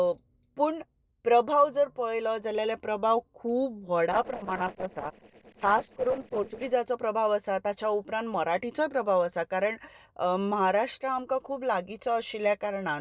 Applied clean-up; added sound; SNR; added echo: neural separator model SepFormer DNS4.